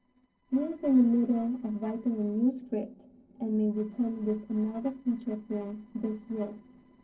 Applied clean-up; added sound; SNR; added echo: neural separator model SepFormer DNS4.